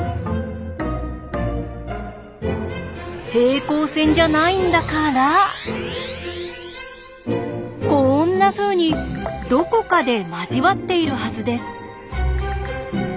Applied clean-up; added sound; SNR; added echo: none; none; none; none.